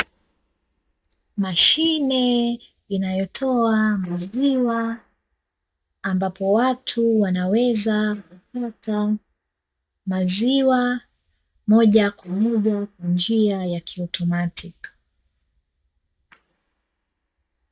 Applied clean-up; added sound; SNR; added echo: neural mask model DeepFilterNet 3.